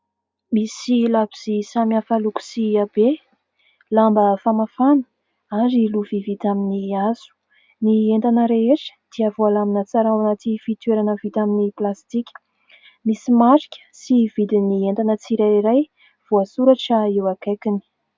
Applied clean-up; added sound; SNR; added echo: none; none; none; none.